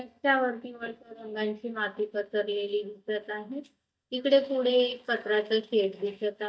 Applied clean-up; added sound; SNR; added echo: neural mask model DeepFilterNet 3.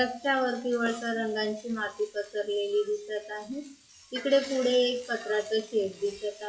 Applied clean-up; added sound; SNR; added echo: classical method WPE with log-MMSE.